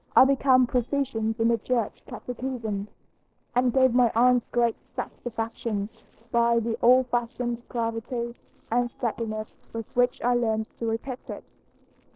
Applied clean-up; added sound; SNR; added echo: neural separator model SepFormer DNS4.